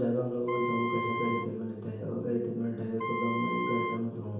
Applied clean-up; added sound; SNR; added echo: none; Wind instrument, woodwind instrument; 3 dB; reverberation time 0.6 s.